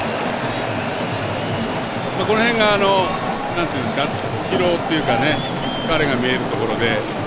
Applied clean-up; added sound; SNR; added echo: none; Crackle; 19 dB; none.